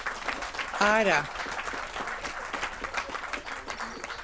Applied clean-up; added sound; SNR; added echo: none; Applause / Cheering / Clapping; 2 dB; none.